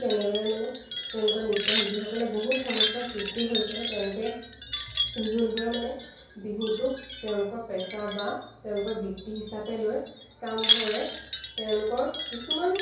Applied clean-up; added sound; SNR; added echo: none; Wind chime; -3 dB; reverberation time 0.6 s.